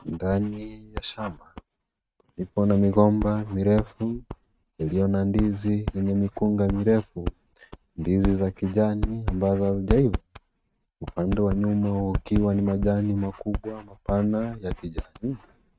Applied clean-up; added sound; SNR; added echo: neural mask model RNNoise.